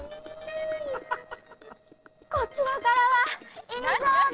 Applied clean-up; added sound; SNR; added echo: neural separator model SepFormer DNS4.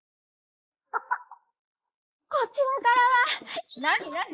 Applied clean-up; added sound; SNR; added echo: neural mask model Resemble Enhance denoiser.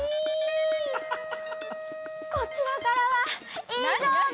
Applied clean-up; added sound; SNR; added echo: none; Wind instrument, woodwind instrument; 10 dB; none.